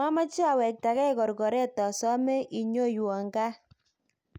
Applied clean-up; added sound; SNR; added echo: none; none; none; none.